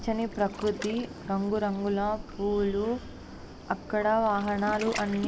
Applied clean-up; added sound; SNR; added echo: none; Waves, surf; 13 dB; none.